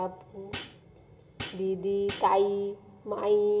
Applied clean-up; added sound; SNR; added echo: none; Hi-hat; 6 dB; reverberation time 1.7 s.